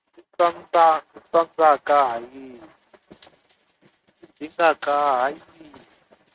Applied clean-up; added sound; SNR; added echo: neural mask model RNNoise.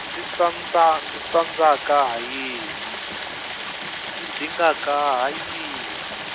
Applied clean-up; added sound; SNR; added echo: none; Stream; 8 dB; none.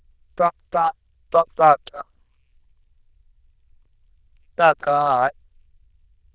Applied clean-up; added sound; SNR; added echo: neural diffusion model UNIVERSE++.